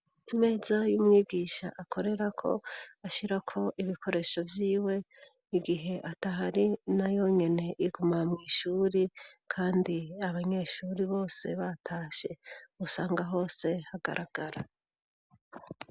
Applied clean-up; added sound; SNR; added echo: none; none; none; none.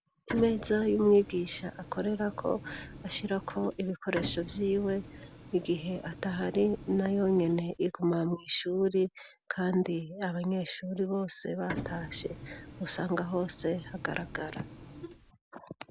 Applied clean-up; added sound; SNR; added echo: none; Printer; 13 dB; none.